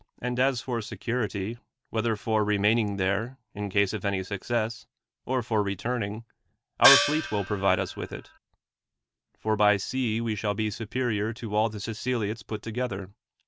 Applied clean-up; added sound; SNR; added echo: none; Gong; -1 dB; none.